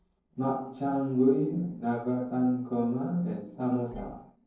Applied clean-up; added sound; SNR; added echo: neural separator model SepFormer DNS4.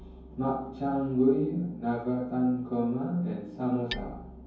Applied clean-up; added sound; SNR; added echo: none; Hammer; 18 dB; reverberation time 0.9 s.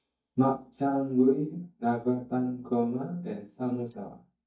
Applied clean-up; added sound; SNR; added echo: neural mask model DeepFilterNet 3.